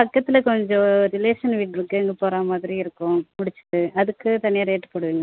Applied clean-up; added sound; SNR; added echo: none; none; none; none.